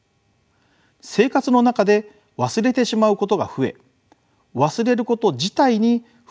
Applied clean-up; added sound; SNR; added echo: none; none; none; none.